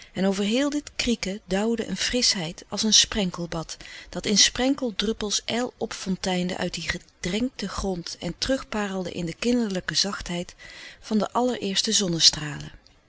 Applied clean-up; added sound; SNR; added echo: none; none; none; none.